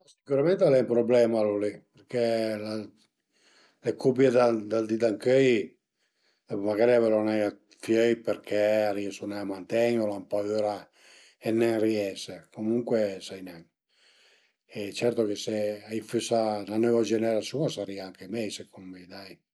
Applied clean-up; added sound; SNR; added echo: none; none; none; none.